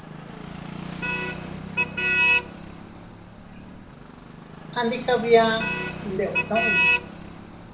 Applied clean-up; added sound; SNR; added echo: none; Motor vehicle (road); 0 dB; reverberation time 1.0 s.